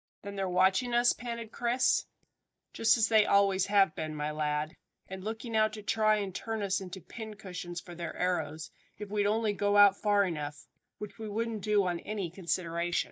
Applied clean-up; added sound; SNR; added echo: neural mask model DeepFilterNet 3.